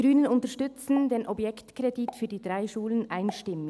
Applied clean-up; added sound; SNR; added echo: none; Explosion; 19 dB; none.